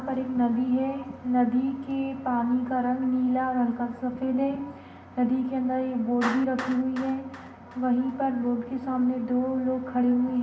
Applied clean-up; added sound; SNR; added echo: none; Clapping; 19 dB; reverberation time 0.9 s.